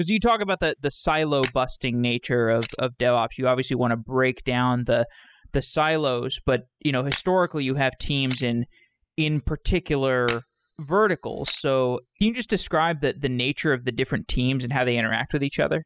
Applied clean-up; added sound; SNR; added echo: classical method spectral subtraction.